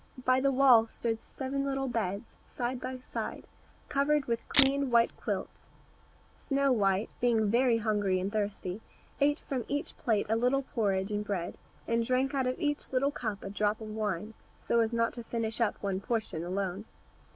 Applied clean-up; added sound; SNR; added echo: none; Camera; 3 dB; none.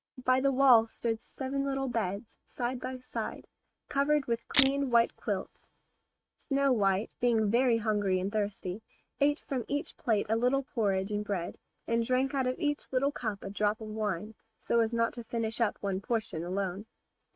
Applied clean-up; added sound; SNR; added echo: neural mask model RNNoise.